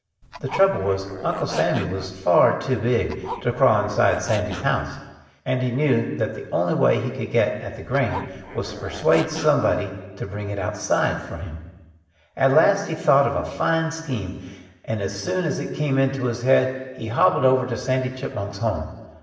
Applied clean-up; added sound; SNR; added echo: none; Zipper (clothing); 13 dB; reverberation time 1.2 s.